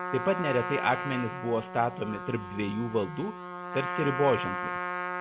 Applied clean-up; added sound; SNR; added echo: none; Trumpet; 5 dB; none.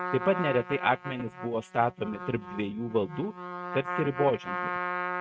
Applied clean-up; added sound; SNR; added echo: neural mask model RNNoise.